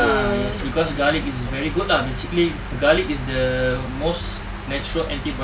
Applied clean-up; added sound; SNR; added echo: none; none; none; none.